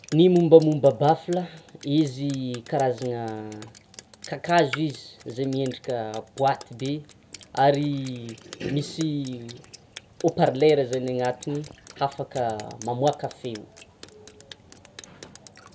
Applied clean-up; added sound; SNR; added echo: none; Drip; 19 dB; none.